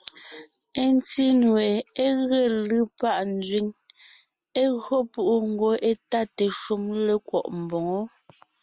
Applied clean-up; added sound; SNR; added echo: none; none; none; none.